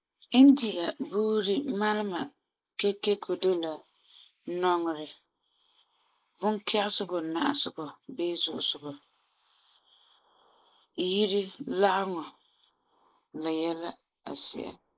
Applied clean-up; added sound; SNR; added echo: neural mask model Resemble Enhance denoiser.